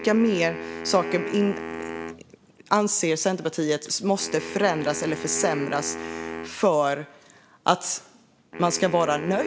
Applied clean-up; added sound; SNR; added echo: none; Wind instrument, woodwind instrument; 11 dB; none.